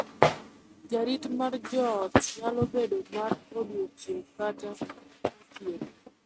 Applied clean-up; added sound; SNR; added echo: neural mask model RNNoise.